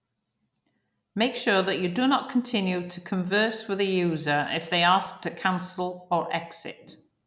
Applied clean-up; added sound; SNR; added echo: none; none; none; none.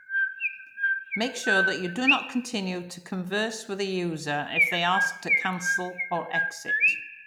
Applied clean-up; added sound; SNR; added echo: none; Chirp, tweet; -2 dB; none.